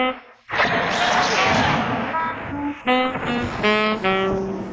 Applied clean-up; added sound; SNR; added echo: neural mask model Resemble Enhance denoiser.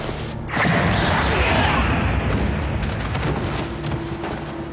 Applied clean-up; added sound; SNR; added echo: none; none; none; none.